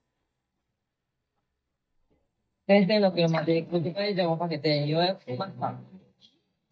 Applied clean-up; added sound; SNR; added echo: neural mask model DeepFilterNet 3.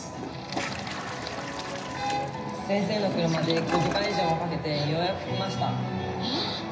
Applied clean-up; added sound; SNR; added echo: none; Toilet flush; 11 dB; reverberation time 0.9 s.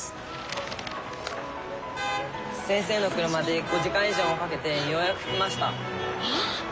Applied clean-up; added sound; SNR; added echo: none; none; none; none.